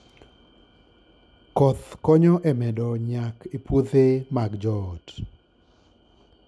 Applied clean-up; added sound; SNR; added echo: none; none; none; none.